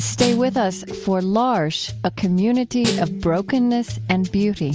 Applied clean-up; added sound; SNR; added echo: none; Snare drum; 10 dB; none.